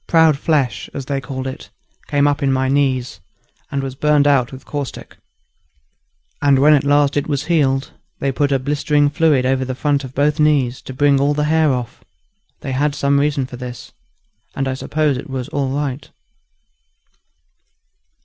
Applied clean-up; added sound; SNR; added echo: none; none; none; none.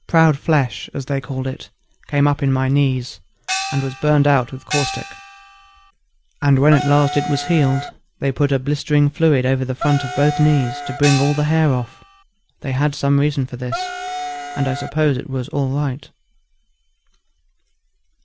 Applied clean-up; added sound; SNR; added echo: none; Gong + Wind instrument, woodwind instrument; 8 dB; none.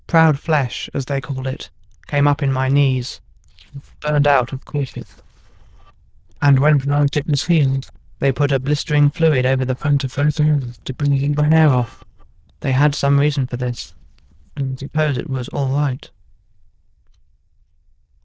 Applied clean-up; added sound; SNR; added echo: neural diffusion model UNIVERSE++.